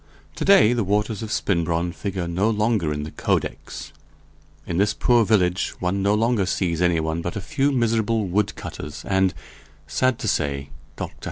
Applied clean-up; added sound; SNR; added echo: none; none; none; none.